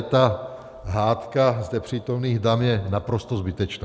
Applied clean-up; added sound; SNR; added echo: none; none; none; none.